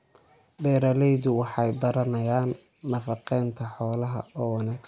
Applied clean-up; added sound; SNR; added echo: none; none; none; none.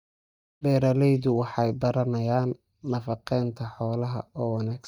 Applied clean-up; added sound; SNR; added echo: neural mask model DeepFilterNet 3.